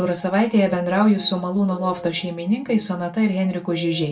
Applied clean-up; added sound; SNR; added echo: none; none; none; reverberation time 0.2 s.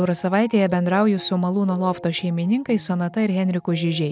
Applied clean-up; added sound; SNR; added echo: none; none; none; none.